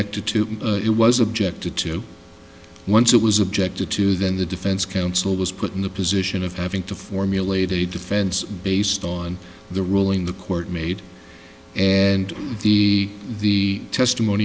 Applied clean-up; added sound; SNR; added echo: none; none; none; none.